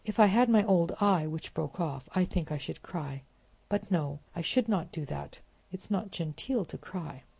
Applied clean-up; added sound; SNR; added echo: none; none; none; none.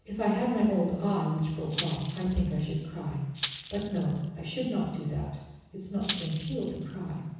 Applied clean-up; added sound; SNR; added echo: none; Rattle (instrument); 10 dB; reverberation time 1.1 s.